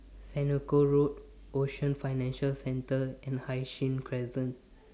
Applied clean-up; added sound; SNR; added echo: none; none; none; none.